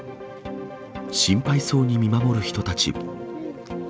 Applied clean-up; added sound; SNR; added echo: none; Piano; 17 dB; none.